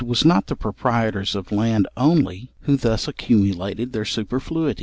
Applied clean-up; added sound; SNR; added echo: none; none; none; none.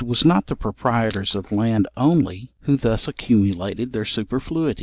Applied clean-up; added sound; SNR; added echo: neural mask model DeepFilterNet 3.